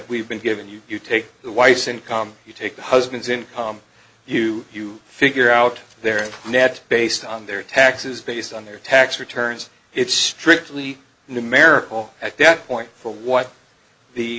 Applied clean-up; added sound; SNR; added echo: none; none; none; none.